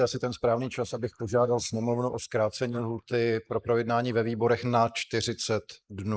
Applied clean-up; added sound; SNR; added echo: neural mask model Resemble Enhance denoiser.